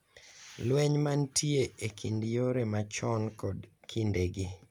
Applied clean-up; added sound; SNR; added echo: none; none; none; none.